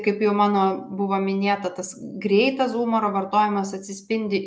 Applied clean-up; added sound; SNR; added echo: none; none; none; none.